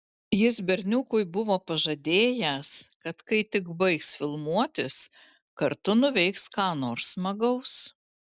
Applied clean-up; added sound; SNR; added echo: none; none; none; none.